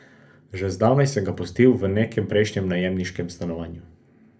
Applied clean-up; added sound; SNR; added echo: none; none; none; reverberation time 0.3 s.